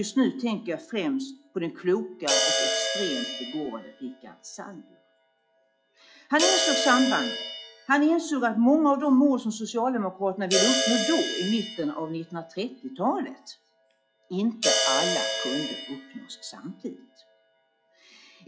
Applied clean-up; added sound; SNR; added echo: classical method log-MMSE.